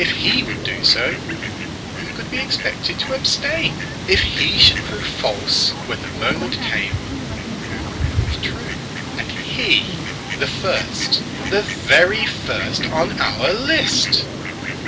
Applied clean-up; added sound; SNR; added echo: none; Fowl; 4 dB; none.